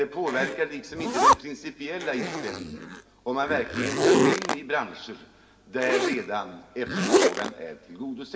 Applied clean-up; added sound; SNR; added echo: none; Zipper (clothing); -4 dB; reverberation time 2.2 s.